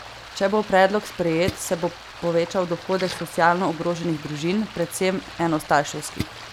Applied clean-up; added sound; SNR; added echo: none; Splash, splatter + Stream; 14 dB; none.